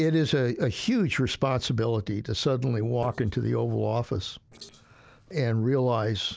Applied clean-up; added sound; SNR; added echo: neural separator model SepFormer DNS4.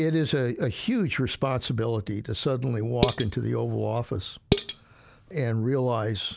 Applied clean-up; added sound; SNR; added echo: none; Dishes, pots, and pans; 1 dB; none.